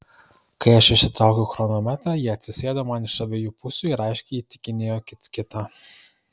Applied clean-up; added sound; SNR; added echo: none; none; none; none.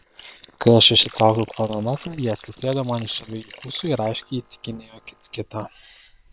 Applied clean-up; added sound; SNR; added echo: neural separator model SepFormer WHAM!.